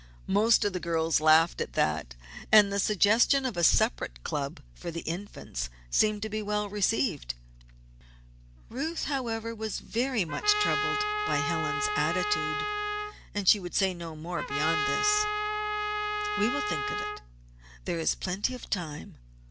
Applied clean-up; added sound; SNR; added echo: none; Trumpet; 1 dB; none.